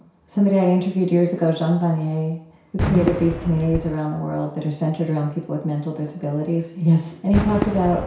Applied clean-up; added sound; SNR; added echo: none; Fireworks; 10 dB; reverberation time 0.6 s.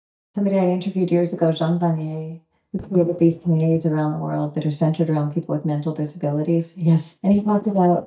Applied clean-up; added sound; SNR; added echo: neural mask model DeepFilterNet 3.